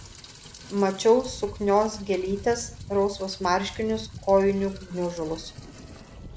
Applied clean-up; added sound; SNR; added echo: none; Rain; 16 dB; none.